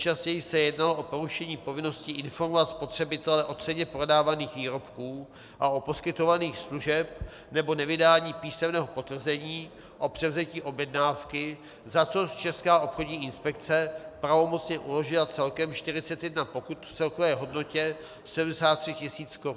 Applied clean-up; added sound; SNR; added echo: none; none; none; none.